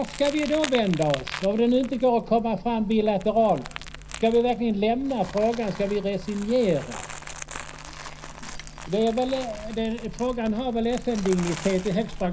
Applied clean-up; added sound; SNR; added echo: none; Crumpling, crinkling; 13 dB; reverberation time 0.4 s.